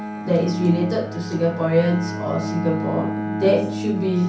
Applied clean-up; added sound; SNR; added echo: none; Bowed string instrument; 6 dB; reverberation time 0.6 s.